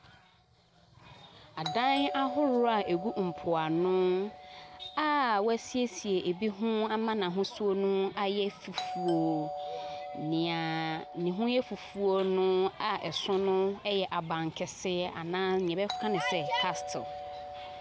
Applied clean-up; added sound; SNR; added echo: none; Doorbell; 11 dB; none.